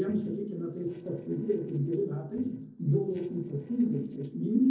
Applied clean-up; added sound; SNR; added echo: neural separator model SepFormer DNS4.